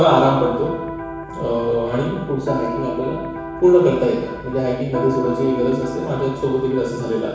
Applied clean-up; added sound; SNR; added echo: none; Electric guitar; 10 dB; reverberation time 1.1 s.